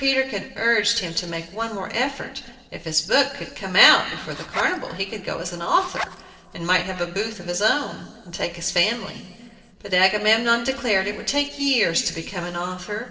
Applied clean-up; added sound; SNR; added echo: neural separator model SepFormer DNS4.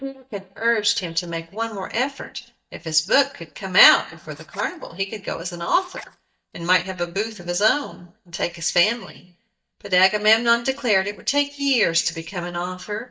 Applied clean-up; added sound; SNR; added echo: neural mask model DeepFilterNet 3.